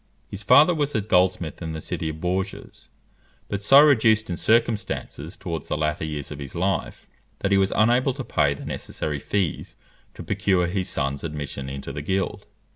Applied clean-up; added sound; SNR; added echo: none; none; none; none.